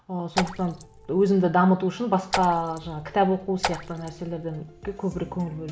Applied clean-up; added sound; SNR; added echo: none; Raindrop / Splash, splatter; 10 dB; none.